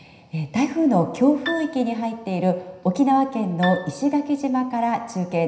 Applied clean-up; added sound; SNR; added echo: none; Piano; 16 dB; reverberation time 0.9 s.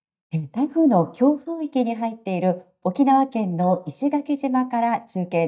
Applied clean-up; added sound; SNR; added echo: neural mask model DeepFilterNet 3.